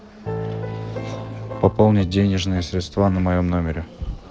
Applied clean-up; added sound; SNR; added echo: neural separator model SepFormer DNS4.